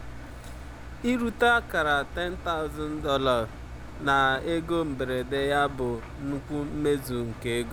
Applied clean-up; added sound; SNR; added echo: none; Engine; 12 dB; none.